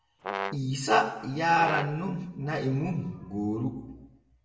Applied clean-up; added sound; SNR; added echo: none; Brass instrument; 7 dB; reverberation time 0.8 s.